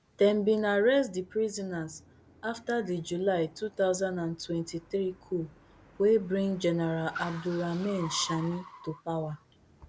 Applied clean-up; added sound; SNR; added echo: none; Car; 18 dB; none.